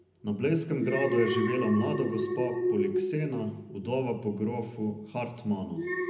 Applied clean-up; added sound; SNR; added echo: none; Alarm; 3 dB; reverberation time 0.4 s.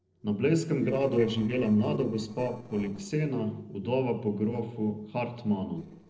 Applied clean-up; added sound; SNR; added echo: neural separator model SepFormer DNS4.